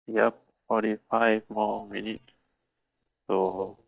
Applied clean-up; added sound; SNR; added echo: neural mask model DeepFilterNet 3.